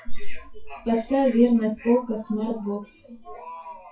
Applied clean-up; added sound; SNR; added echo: classical method WPE with log-MMSE.